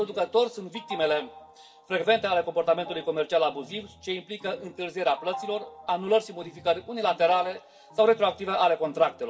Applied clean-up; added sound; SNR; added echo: none; Organ; 18 dB; reverberation time 0.2 s.